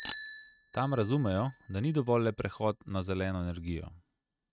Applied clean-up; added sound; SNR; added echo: neural mask model RNNoise.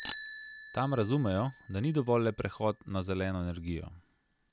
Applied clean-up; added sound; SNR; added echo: none; Bicycle bell; 2 dB; none.